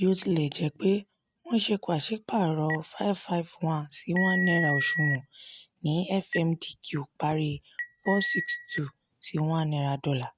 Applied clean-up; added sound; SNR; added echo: neural mask model RNNoise.